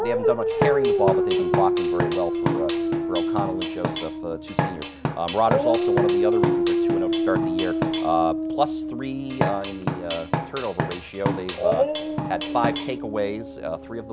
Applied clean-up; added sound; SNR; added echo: none; Dog + Drum kit; -4 dB; none.